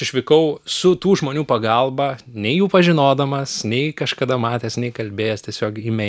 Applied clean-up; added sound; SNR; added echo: none; none; none; none.